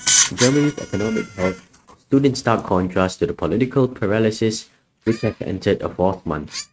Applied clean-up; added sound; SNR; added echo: neural mask model RNNoise.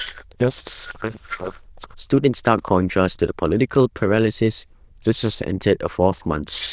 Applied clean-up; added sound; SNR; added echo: neural diffusion model UNIVERSE++.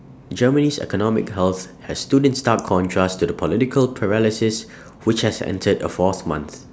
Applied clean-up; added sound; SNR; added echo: none; none; none; none.